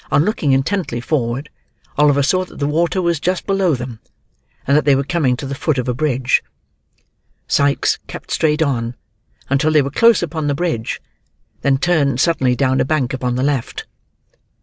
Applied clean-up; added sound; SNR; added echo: none; none; none; none.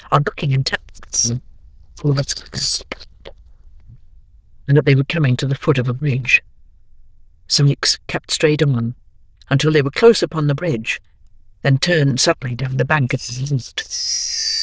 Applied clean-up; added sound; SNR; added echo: neural diffusion model UNIVERSE++.